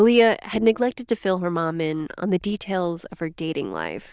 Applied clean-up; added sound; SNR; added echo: neural diffusion model UNIVERSE++.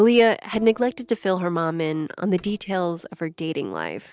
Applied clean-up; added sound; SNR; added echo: neural separator model SepFormer DNS4.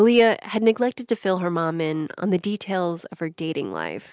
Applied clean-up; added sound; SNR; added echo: none; none; none; none.